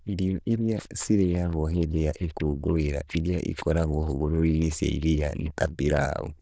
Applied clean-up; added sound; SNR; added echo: neural diffusion model UNIVERSE++.